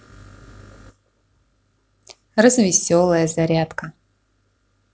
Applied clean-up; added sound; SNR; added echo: none; none; none; none.